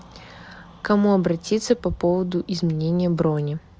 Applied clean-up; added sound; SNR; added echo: none; none; none; none.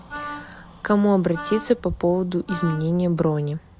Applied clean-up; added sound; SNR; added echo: none; Wind instrument, woodwind instrument; 14 dB; none.